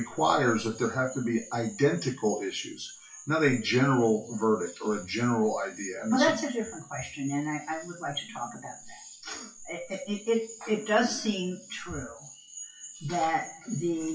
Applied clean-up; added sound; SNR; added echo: classical method WPE with log-MMSE.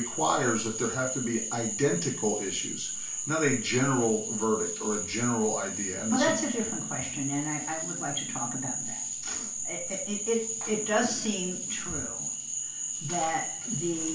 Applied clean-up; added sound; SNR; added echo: none; Frog; 3 dB; reverberation time 0.3 s.